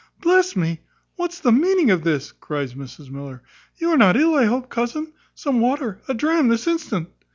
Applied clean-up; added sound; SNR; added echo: none; none; none; none.